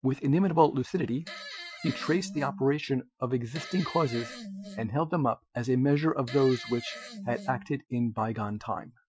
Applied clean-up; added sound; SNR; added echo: classical method Wiener filter.